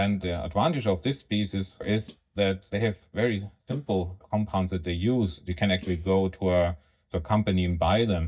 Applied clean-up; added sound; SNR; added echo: neural mask model DeepFilterNet 3.